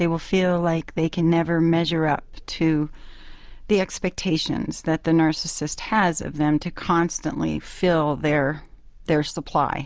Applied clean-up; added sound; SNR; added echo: none; none; none; none.